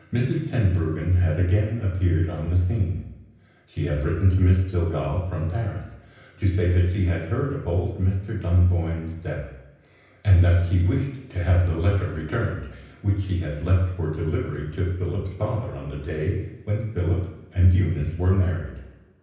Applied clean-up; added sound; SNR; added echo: none; none; none; reverberation time 0.9 s.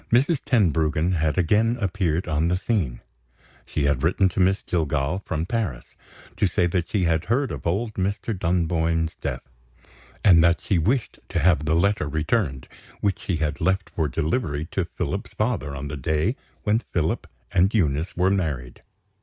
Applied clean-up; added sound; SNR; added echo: none; none; none; none.